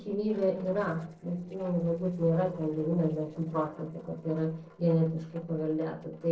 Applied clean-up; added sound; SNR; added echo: neural separator model SepFormer DNS4.